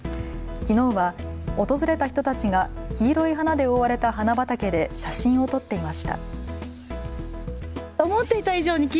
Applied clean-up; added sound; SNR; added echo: none; none; none; none.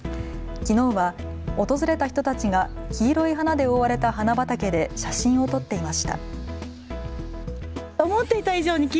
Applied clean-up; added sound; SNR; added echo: none; Electric guitar; 12 dB; none.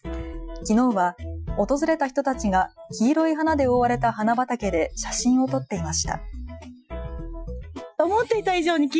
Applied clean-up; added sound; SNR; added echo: classical method Wiener filter.